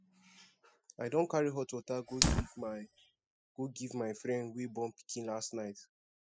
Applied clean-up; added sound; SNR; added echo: classical method spectral subtraction.